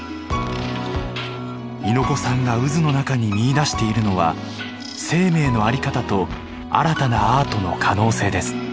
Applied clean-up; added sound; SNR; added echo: none; none; none; none.